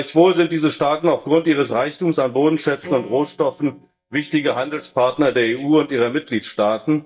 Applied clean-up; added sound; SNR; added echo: neural mask model DeepFilterNet 3.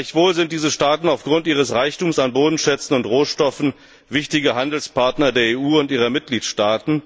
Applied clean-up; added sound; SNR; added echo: none; none; none; none.